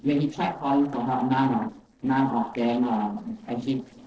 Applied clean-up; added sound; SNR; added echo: neural separator model SepFormer DNS4.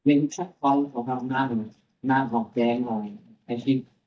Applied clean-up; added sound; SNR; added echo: neural mask model DeepFilterNet 3.